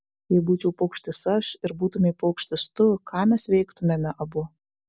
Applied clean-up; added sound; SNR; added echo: none; none; none; none.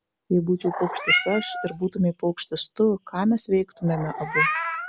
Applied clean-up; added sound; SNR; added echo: none; Meow; 5 dB; none.